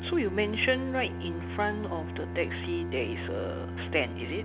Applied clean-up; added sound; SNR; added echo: none; Bowed string instrument; 5 dB; none.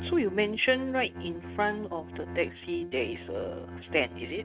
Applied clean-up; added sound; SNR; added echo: neural mask model RNNoise.